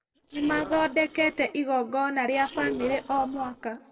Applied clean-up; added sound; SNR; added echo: neural separator model SepFormer DNS4.